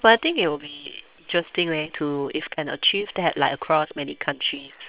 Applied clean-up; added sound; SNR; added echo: neural separator model SepFormer WHAM!.